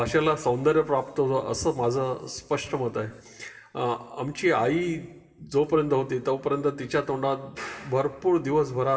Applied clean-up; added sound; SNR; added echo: none; none; none; reverberation time 0.9 s.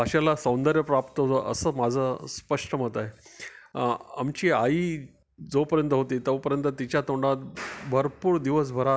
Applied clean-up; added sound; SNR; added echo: none; none; none; none.